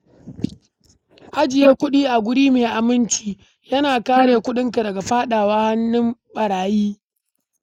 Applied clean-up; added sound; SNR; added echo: neural mask model Resemble Enhance denoiser.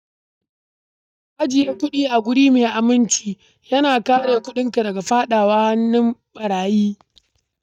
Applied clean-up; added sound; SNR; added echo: neural mask model DeepFilterNet 3.